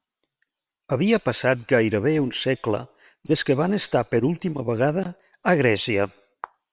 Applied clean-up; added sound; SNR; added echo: neural separator model SepFormer WHAM!.